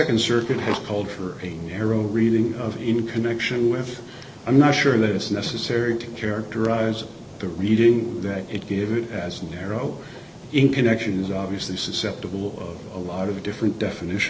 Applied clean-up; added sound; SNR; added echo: none; none; none; none.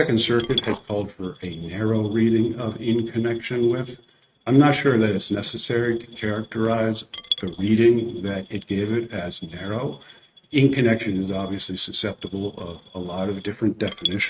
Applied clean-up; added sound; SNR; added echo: neural mask model RNNoise.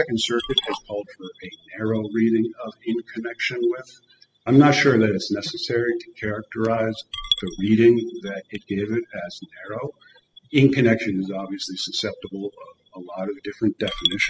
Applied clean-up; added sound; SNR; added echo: classical method spectral subtraction.